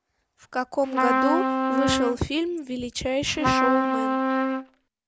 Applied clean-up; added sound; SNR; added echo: none; Trumpet; -3 dB; none.